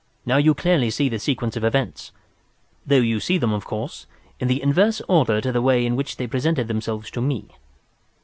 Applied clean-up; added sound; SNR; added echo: none; none; none; none.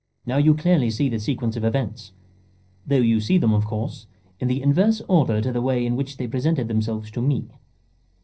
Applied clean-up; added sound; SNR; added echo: neural separator model SepFormer DNS4.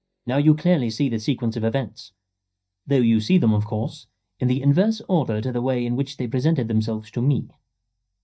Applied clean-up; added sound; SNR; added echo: neural mask model DeepFilterNet 3.